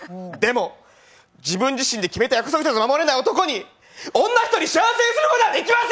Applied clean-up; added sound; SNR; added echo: none; none; none; none.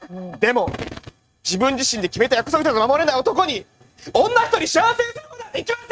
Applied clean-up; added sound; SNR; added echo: neural mask model RNNoise.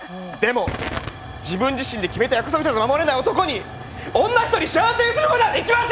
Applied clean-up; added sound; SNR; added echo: none; Tick / Hiss / Explosion / Fire; 12 dB; none.